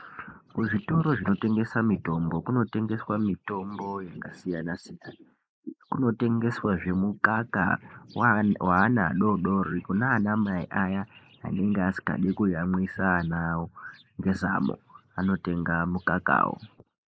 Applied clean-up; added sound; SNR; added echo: neural mask model Resemble Enhance denoiser.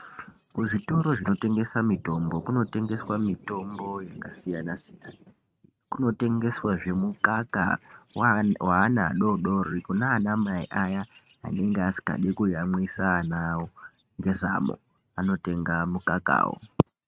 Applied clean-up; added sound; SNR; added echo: neural mask model RNNoise.